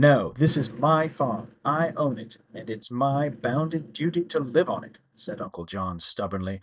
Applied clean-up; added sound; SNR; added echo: neural mask model DeepFilterNet 3.